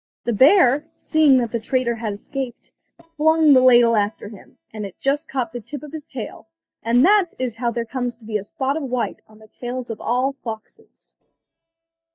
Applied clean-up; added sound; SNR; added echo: neural mask model DeepFilterNet 3.